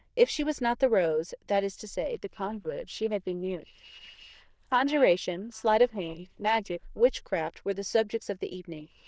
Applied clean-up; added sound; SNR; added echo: neural diffusion model UNIVERSE++.